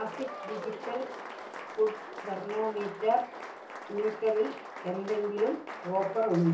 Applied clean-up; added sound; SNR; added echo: none; Applause; 10 dB; reverberation time 0.7 s.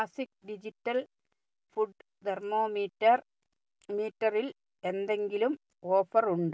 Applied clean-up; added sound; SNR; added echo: none; none; none; none.